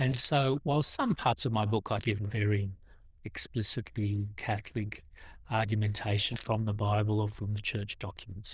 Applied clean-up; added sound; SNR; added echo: neural diffusion model UNIVERSE++.